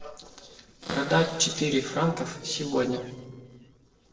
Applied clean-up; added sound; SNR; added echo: neural separator model SepFormer DNS4.